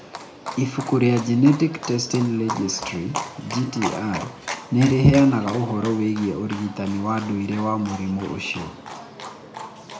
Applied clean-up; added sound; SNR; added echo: none; Livestock, farm animals, working animals; 12 dB; reverberation time 0.4 s.